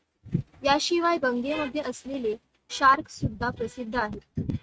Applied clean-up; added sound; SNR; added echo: neural mask model RNNoise.